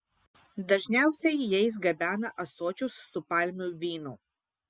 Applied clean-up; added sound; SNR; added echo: none; none; none; none.